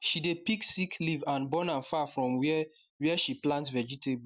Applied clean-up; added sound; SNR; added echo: none; none; none; none.